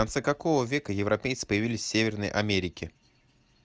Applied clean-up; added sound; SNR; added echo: none; none; none; none.